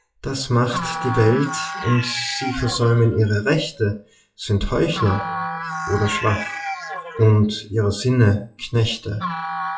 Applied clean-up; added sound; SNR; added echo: classical method WPE with log-MMSE.